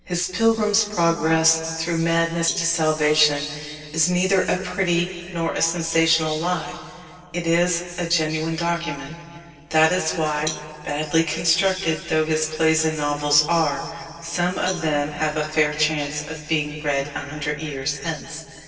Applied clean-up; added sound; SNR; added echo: neural separator model SepFormer DNS4.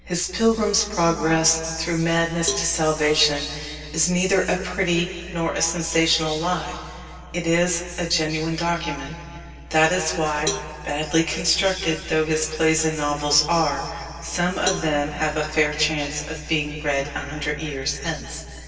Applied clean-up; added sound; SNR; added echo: none; Cowbell; 13 dB; reverberation time 2.6 s.